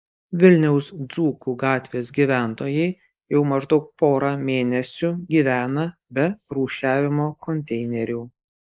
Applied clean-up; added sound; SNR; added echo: neural mask model Resemble Enhance denoiser.